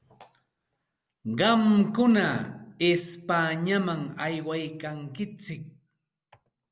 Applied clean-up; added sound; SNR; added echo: none; none; none; none.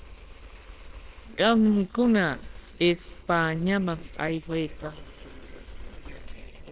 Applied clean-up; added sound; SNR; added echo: neural separator model SepFormer WHAMR!.